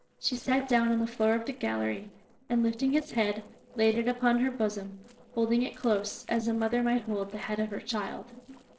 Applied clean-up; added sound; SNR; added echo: neural separator model SepFormer DNS4.